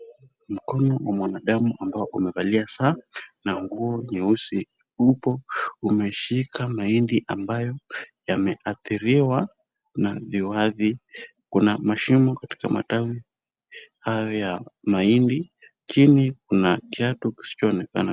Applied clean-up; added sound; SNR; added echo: none; none; none; none.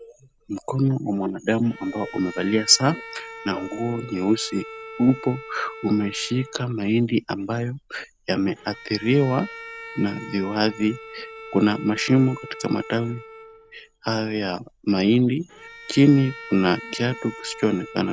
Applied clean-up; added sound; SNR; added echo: none; Bowed string instrument; 17 dB; none.